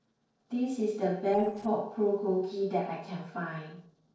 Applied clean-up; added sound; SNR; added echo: neural separator model SepFormer DNS4.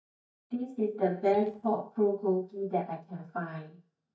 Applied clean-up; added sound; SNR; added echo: neural mask model DeepFilterNet 3.